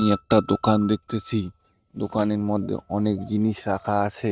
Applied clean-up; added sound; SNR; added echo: neural mask model RNNoise.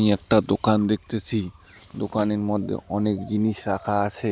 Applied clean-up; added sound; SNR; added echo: none; none; none; none.